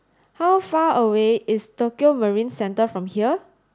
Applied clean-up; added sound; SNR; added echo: none; none; none; none.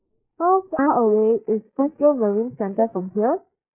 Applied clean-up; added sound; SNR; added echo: neural mask model Resemble Enhance denoiser.